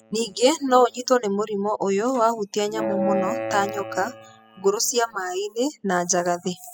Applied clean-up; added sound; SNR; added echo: classical method spectral subtraction.